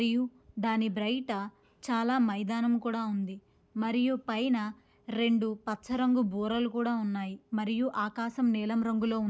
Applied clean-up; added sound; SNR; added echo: none; none; none; none.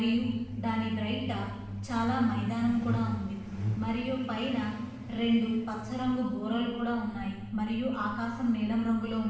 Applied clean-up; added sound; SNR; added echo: none; Truck; 9 dB; reverberation time 1.1 s.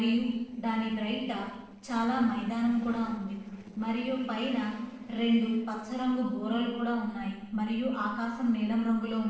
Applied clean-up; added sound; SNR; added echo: neural separator model SepFormer DNS4.